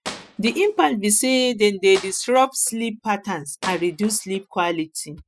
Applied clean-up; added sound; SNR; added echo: classical method spectral subtraction.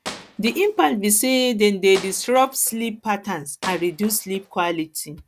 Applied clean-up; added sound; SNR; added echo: none; Wood; 18 dB; none.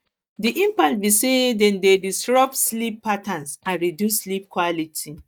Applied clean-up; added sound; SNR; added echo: neural mask model DeepFilterNet 3.